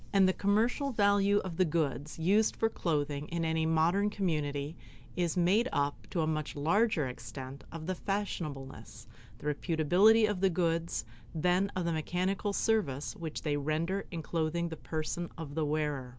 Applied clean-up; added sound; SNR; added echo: none; none; none; none.